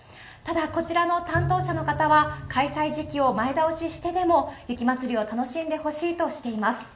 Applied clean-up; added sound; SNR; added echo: none; Bowed string instrument; 10 dB; reverberation time 0.9 s.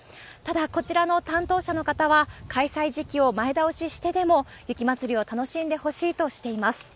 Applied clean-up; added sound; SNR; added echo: none; none; none; none.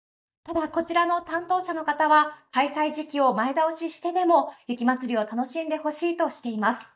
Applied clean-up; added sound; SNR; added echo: neural mask model DeepFilterNet 3.